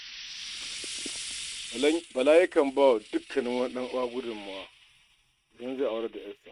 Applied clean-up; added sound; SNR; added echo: neural mask model RNNoise.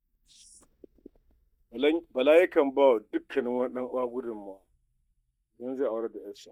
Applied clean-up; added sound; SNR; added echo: neural mask model DeepFilterNet 3.